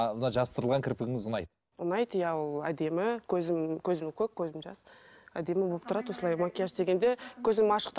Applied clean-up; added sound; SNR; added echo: none; none; none; none.